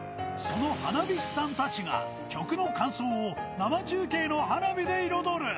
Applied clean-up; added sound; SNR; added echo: none; none; none; none.